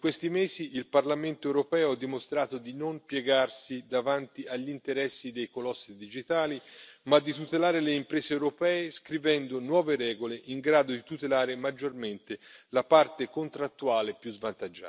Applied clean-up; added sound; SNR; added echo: none; none; none; none.